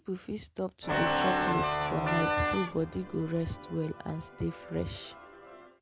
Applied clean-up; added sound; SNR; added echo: none; Organ; -1 dB; none.